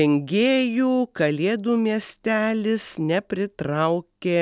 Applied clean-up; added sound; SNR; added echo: none; none; none; none.